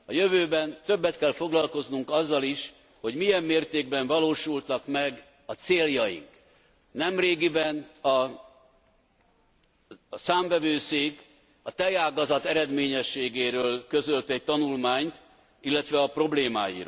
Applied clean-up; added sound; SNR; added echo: none; none; none; none.